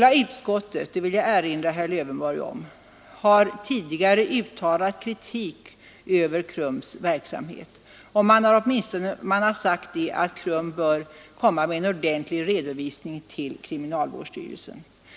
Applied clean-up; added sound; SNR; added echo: none; none; none; none.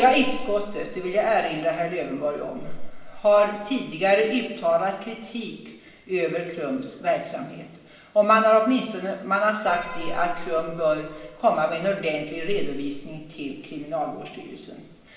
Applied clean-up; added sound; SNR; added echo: none; Piano; 11 dB; reverberation time 1.0 s.